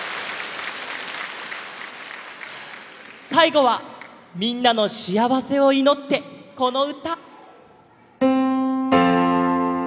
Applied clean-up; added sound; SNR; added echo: none; none; none; none.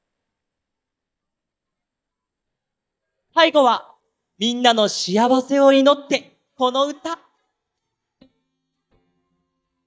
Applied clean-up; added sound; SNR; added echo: neural mask model DeepFilterNet 3.